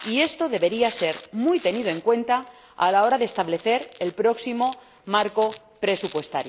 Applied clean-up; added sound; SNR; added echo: none; Domestic sounds, home sounds; 14 dB; none.